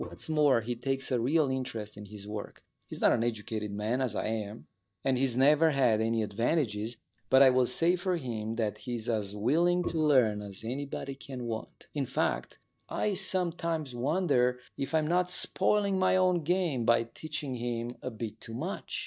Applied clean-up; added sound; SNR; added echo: neural mask model DeepFilterNet 3.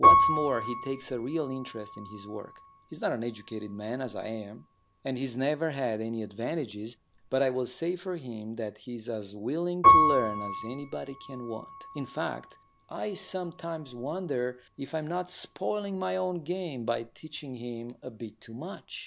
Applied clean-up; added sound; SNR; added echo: none; Piano; -2 dB; none.